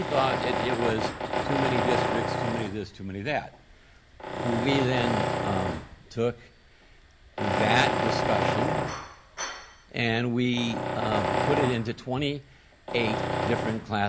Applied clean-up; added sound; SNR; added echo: none; Tools; 0 dB; none.